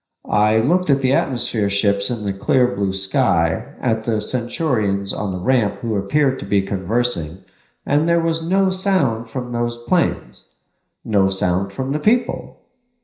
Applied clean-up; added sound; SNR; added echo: none; none; none; reverberation time 0.5 s.